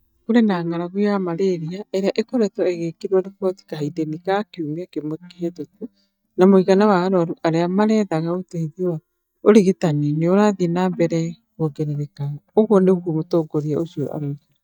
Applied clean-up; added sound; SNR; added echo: neural mask model DeepFilterNet 3.